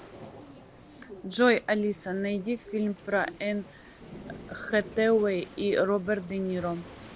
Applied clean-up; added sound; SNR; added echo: none; Thunder / Rain + Waves, surf; 19 dB; none.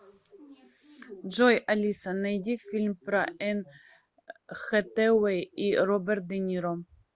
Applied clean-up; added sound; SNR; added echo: none; none; none; none.